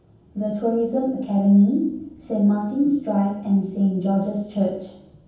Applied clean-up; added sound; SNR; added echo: none; none; none; reverberation time 0.9 s.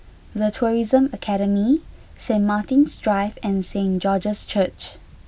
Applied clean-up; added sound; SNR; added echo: none; none; none; none.